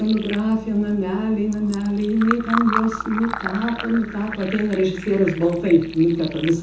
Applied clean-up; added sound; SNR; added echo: none; Fill (with liquid); 10 dB; reverberation time 0.5 s.